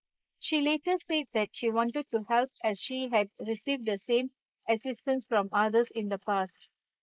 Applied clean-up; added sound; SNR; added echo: neural mask model Resemble Enhance denoiser.